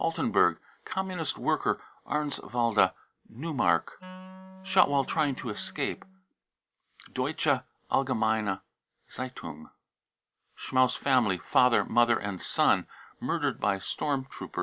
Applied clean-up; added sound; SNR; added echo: none; Wind instrument, woodwind instrument; 18 dB; none.